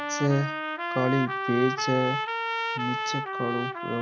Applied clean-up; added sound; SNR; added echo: none; Trumpet; 2 dB; none.